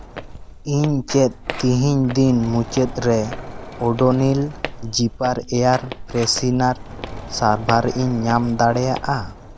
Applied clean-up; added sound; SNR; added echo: none; Walk, footsteps + Sliding door; 12 dB; none.